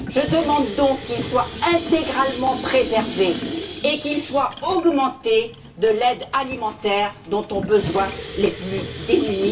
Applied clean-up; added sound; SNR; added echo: none; Sink (filling or washing) / Water tap, faucet; 10 dB; reverberation time 0.2 s.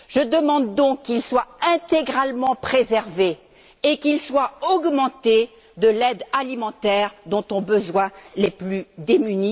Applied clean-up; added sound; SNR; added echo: none; none; none; none.